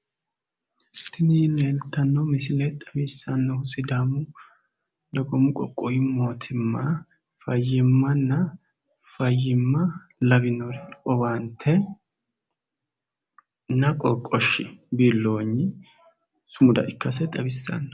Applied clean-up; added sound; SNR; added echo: none; none; none; none.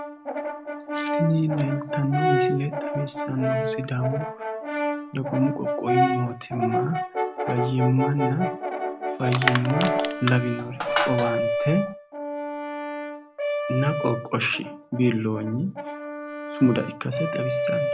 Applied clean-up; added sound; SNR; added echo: none; Brass instrument + Crushing; 1 dB; none.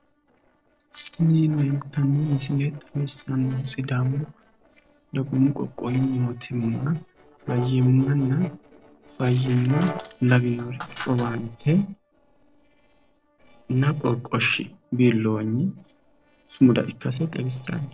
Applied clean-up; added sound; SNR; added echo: neural separator model SepFormer DNS4.